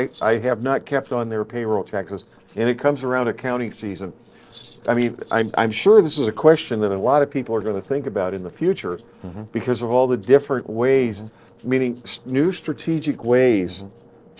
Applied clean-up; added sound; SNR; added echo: neural separator model SepFormer DNS4.